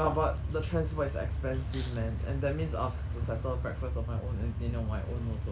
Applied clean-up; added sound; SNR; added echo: none; Accelerating, revving, vroom; 14 dB; none.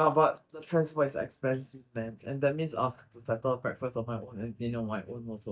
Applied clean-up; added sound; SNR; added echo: neural mask model DeepFilterNet 3.